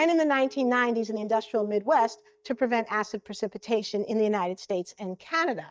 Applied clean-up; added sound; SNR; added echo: neural mask model DeepFilterNet 3.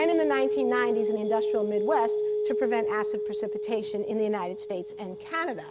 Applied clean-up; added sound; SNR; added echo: none; Telephone; -1 dB; none.